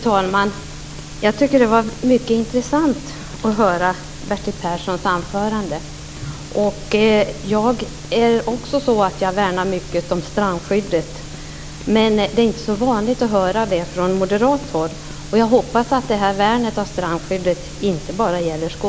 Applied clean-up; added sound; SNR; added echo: none; none; none; none.